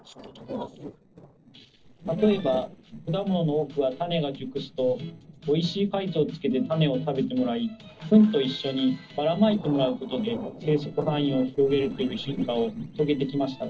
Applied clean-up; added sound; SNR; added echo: neural separator model SepFormer DNS4.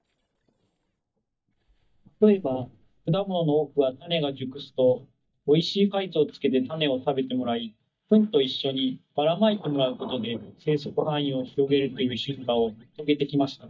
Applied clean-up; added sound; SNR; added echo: neural mask model DeepFilterNet 3.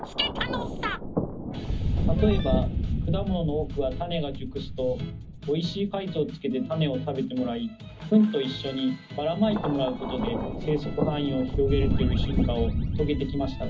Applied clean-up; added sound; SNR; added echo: none; Thunder; 2 dB; reverberation time 0.4 s.